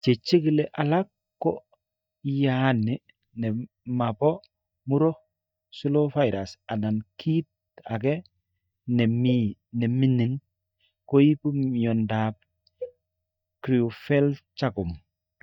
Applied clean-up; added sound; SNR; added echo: neural mask model DeepFilterNet 3.